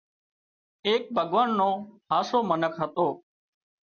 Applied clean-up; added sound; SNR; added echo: none; none; none; none.